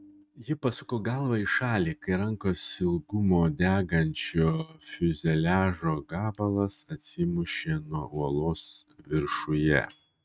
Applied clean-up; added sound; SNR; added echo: neural mask model RNNoise.